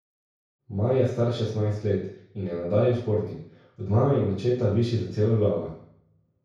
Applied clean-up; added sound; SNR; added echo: none; none; none; reverberation time 0.6 s.